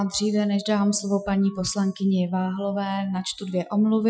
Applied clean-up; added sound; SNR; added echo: classical method Wiener filter.